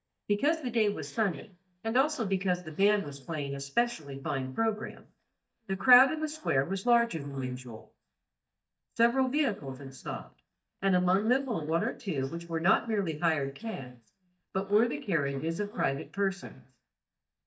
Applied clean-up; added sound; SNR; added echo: neural mask model DeepFilterNet 3.